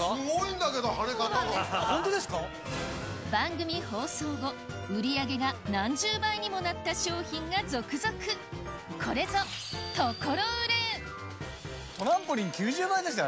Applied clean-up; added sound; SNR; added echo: none; none; none; none.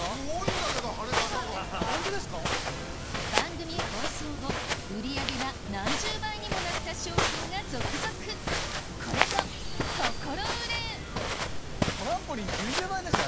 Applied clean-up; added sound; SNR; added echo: none; Walk, footsteps; -4 dB; none.